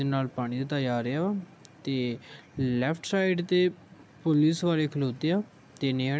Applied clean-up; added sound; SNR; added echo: none; none; none; none.